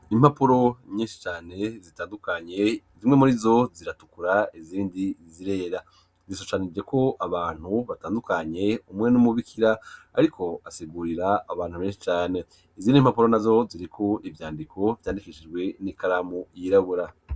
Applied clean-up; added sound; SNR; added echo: none; none; none; none.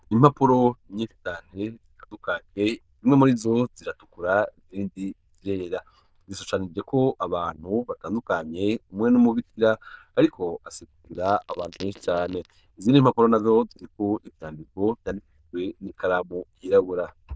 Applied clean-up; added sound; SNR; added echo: neural diffusion model UNIVERSE++.